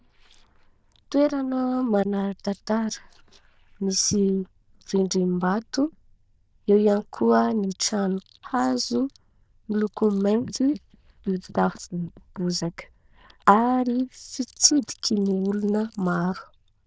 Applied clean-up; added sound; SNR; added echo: neural diffusion model UNIVERSE++.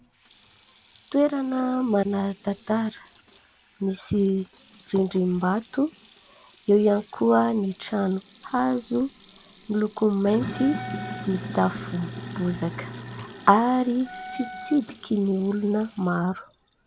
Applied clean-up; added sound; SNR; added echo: none; Sink (filling or washing) + Wind instrument, woodwind instrument; 15 dB; none.